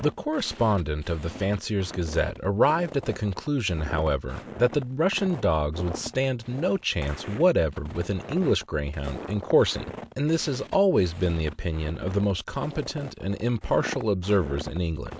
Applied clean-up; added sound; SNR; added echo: none; Walk, footsteps; 15 dB; none.